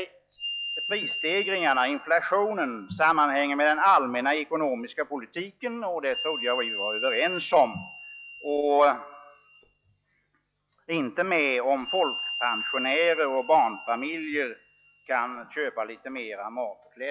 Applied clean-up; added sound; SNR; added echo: classical method log-MMSE.